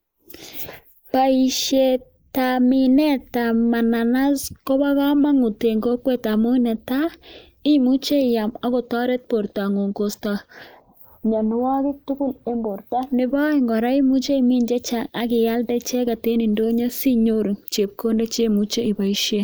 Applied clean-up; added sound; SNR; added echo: neural mask model Resemble Enhance denoiser.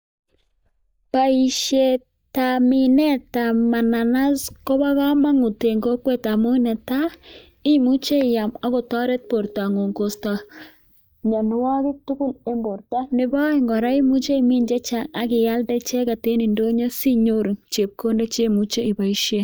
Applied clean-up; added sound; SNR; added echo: neural mask model DeepFilterNet 3.